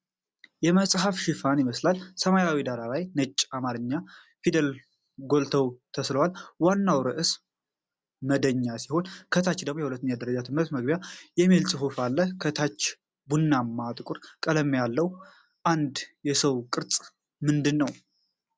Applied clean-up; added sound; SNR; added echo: none; Wind instrument, woodwind instrument; 20 dB; none.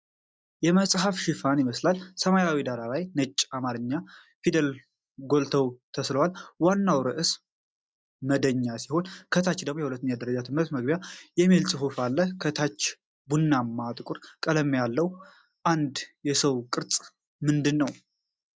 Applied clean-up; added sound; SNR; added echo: neural mask model DeepFilterNet 3.